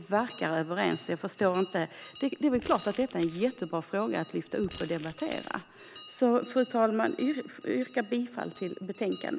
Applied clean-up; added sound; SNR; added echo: none; Crumpling, crinkling + Bell; 15 dB; none.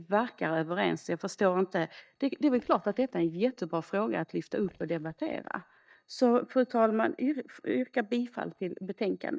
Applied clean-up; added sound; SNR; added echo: neural mask model DeepFilterNet 3.